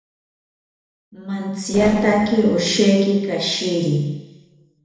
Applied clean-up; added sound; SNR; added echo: neural separator model SepFormer DNS4.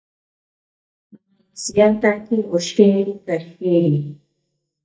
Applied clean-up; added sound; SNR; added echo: neural mask model DeepFilterNet 3.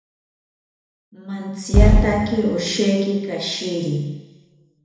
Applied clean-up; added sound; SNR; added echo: none; Fireworks; -3 dB; reverberation time 1.0 s.